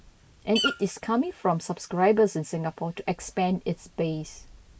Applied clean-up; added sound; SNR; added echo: neural mask model Resemble Enhance denoiser.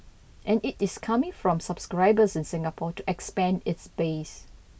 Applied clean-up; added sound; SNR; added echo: none; none; none; none.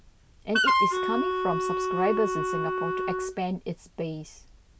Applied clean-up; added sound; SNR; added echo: none; Wind instrument, woodwind instrument; -5 dB; none.